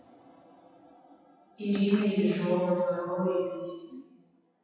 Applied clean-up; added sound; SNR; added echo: classical method WPE with log-MMSE.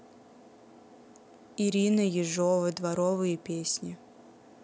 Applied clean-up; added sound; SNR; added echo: none; none; none; none.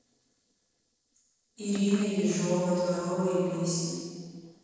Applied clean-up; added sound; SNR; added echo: neural separator model SepFormer DNS4.